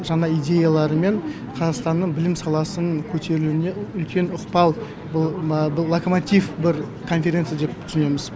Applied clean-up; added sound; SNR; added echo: none; none; none; none.